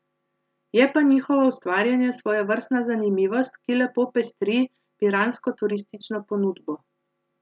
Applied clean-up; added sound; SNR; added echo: none; none; none; none.